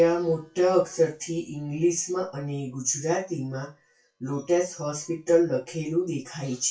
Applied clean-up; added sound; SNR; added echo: classical method WPE with log-MMSE.